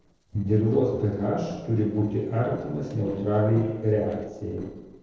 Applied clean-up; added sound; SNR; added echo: neural separator model SepFormer DNS4.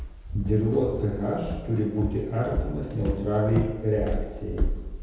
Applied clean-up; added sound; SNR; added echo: none; Walk, footsteps; 4 dB; reverberation time 1.2 s.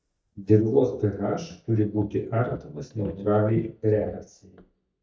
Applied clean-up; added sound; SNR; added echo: neural mask model DeepFilterNet 3.